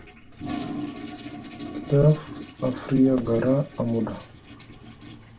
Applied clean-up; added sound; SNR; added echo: none; Toilet flush; 12 dB; reverberation time 0.1 s.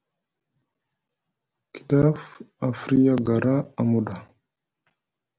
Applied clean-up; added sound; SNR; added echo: none; none; none; none.